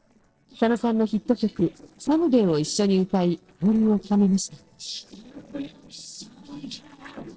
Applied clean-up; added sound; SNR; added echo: neural separator model SepFormer DNS4.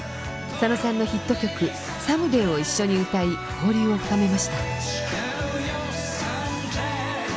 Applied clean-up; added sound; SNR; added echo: none; none; none; none.